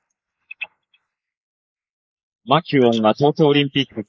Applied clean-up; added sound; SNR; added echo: neural mask model Resemble Enhance denoiser.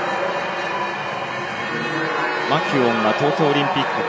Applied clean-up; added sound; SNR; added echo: none; none; none; none.